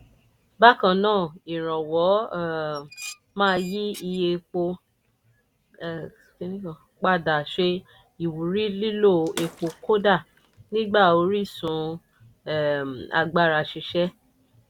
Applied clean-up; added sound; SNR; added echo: none; Bathtub (filling or washing) / Water / Splash, splatter + Dishes, pots, and pans; 19 dB; none.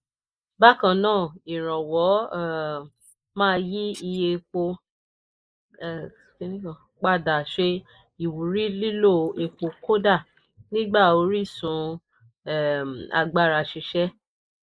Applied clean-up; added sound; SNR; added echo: neural mask model Resemble Enhance denoiser.